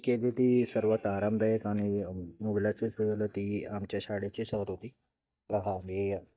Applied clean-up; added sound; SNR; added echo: neural mask model DeepFilterNet 3.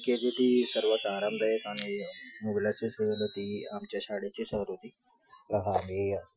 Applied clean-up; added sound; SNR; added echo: classical method Wiener filter.